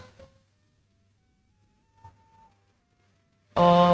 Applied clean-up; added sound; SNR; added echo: neural mask model RNNoise.